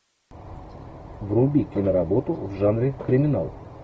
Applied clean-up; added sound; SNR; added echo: none; Walk, footsteps; 14 dB; none.